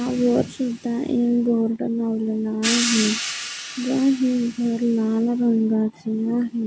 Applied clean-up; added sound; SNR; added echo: none; Hi-hat; 11 dB; none.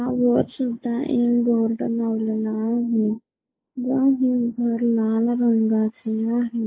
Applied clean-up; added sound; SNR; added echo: neural mask model Resemble Enhance denoiser.